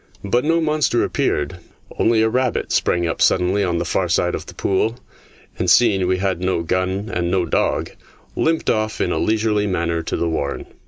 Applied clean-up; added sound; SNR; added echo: none; none; none; none.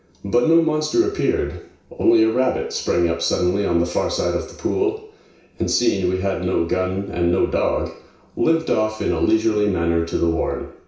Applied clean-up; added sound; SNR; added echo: none; none; none; reverberation time 0.6 s.